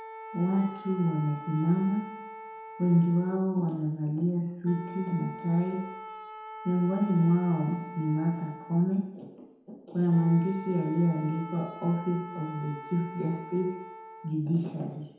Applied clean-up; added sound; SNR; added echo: none; Wind instrument, woodwind instrument; 15 dB; reverberation time 0.9 s.